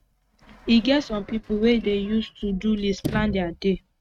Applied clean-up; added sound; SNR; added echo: neural mask model RNNoise.